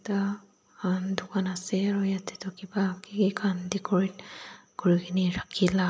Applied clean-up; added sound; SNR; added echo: none; none; none; none.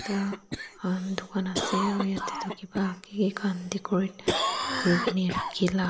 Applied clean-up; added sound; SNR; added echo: none; Cough; 4 dB; none.